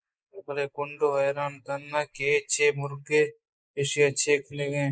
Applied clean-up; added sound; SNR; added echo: neural mask model Resemble Enhance denoiser.